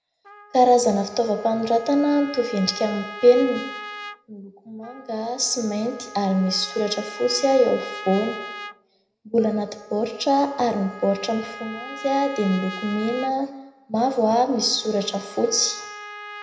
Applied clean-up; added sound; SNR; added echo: none; Trumpet; 15 dB; reverberation time 0.7 s.